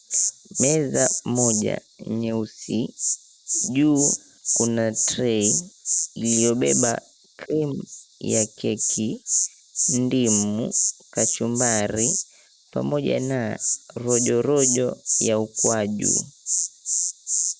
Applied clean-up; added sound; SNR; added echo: none; Insect; 1 dB; none.